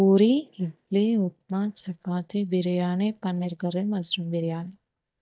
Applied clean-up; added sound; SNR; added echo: neural mask model DeepFilterNet 3.